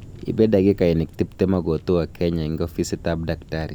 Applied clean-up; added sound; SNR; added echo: none; Fire; 20 dB; none.